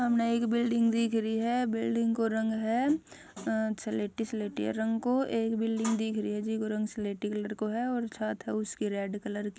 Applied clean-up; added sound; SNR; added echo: none; none; none; none.